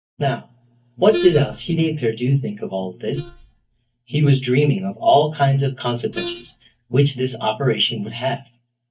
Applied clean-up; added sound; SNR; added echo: neural mask model DeepFilterNet 3.